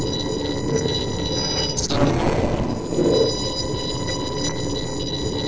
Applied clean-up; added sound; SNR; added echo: neural separator model SepFormer DNS4.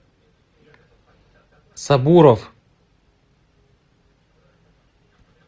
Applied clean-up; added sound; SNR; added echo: none; none; none; none.